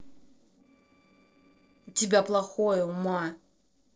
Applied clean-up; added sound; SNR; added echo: neural separator model SepFormer DNS4.